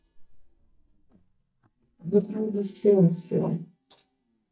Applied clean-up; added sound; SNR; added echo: neural mask model DeepFilterNet 3.